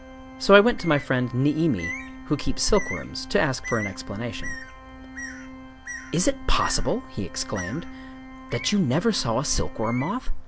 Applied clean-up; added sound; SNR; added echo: none; Organ + Bird; 13 dB; none.